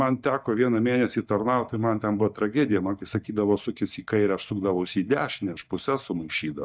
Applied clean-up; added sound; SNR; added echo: neural mask model DeepFilterNet 3.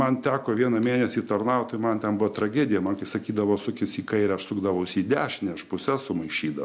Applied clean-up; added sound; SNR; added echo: none; none; none; none.